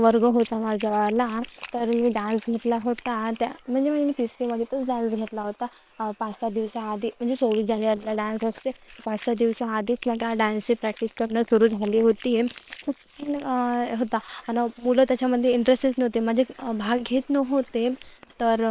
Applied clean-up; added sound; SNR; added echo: neural separator model SepFormer WHAM!.